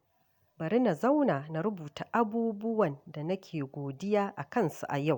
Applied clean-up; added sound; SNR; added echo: none; none; none; none.